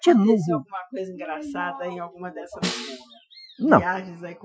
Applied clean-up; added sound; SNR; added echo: classical method Wiener filter.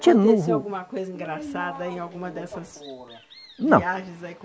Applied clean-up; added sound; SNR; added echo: none; none; none; none.